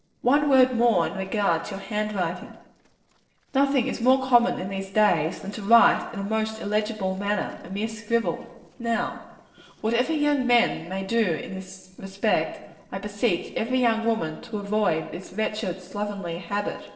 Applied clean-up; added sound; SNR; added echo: neural separator model SepFormer DNS4.